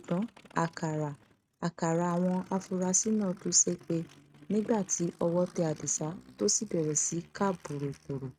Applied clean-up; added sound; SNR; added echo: neural mask model RNNoise.